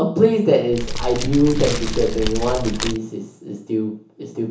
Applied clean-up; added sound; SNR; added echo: none; Fire; 3 dB; reverberation time 0.8 s.